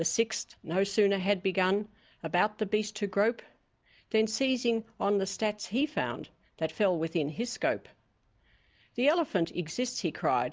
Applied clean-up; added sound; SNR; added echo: none; none; none; none.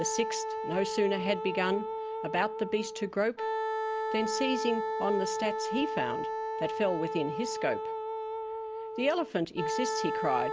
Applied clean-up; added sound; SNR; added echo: none; Wind instrument, woodwind instrument; 2 dB; none.